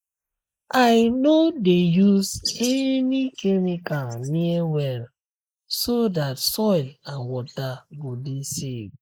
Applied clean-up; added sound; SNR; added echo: neural mask model Resemble Enhance denoiser.